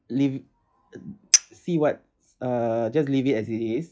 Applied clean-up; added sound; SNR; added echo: classical method log-MMSE.